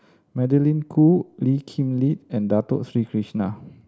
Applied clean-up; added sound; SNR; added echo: none; none; none; none.